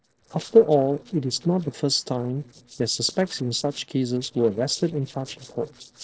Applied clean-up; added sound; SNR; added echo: neural separator model SepFormer DNS4.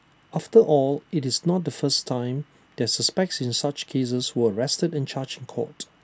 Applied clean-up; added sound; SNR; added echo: none; none; none; none.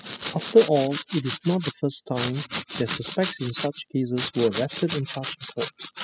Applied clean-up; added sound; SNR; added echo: classical method spectral subtraction.